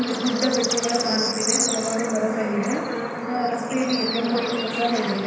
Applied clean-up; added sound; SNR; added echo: none; Bird / Insect / Frog; 0 dB; reverberation time 0.9 s.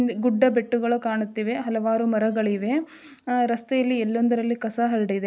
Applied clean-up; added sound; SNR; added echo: none; none; none; none.